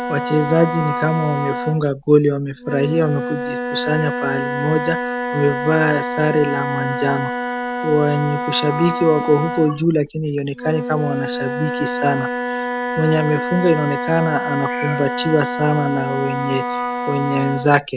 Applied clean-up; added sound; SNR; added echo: none; Wind instrument, woodwind instrument; 4 dB; none.